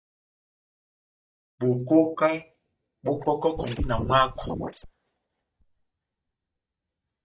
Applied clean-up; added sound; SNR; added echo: neural mask model DeepFilterNet 3.